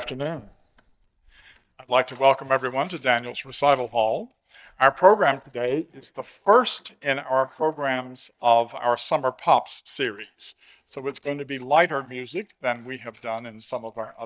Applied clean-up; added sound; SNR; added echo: neural mask model DeepFilterNet 3.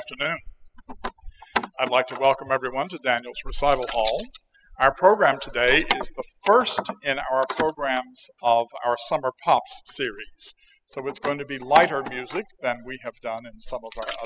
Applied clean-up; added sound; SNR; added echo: classical method spectral subtraction.